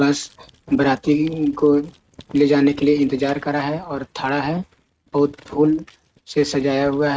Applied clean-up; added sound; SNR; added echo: neural mask model RNNoise.